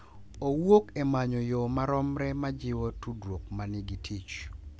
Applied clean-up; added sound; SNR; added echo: none; none; none; none.